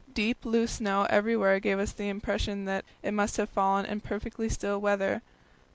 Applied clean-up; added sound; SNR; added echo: none; none; none; none.